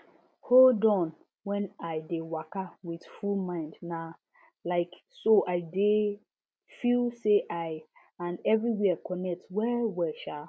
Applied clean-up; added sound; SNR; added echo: none; none; none; none.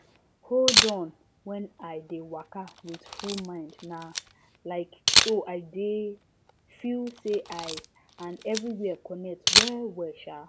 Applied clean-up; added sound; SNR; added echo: none; Camera; -3 dB; none.